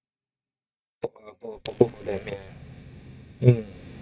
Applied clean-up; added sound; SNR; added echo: neural mask model DeepFilterNet 3.